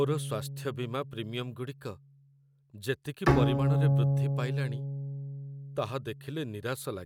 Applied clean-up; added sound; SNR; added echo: none; Bowed string instrument; -4 dB; none.